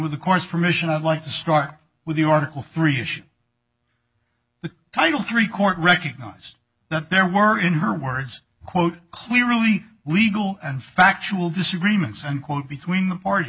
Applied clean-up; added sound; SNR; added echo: none; none; none; none.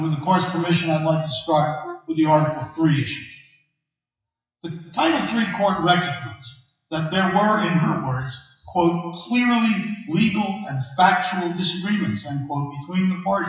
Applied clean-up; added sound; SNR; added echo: classical method WPE with log-MMSE.